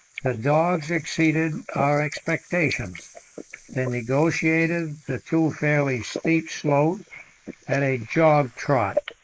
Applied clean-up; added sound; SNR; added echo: neural mask model Resemble Enhance denoiser.